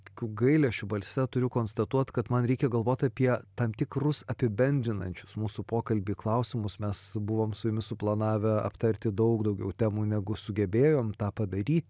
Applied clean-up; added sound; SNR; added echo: none; none; none; none.